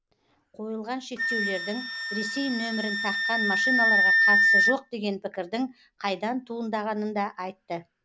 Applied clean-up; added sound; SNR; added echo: none; Wind instrument, woodwind instrument; -4 dB; none.